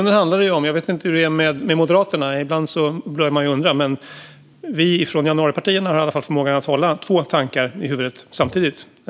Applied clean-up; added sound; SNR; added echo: none; none; none; none.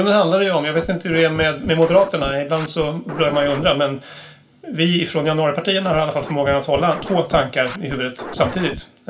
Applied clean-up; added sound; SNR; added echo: none; Scratching (performance technique); 14 dB; reverberation time 0.2 s.